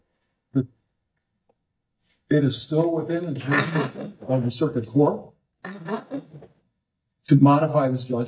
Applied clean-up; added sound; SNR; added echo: neural mask model DeepFilterNet 3.